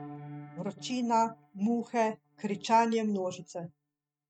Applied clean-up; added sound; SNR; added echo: neural mask model RNNoise.